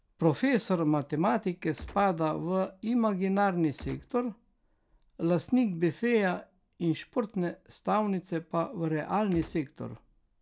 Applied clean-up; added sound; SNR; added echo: none; Gunshot, gunfire; 15 dB; none.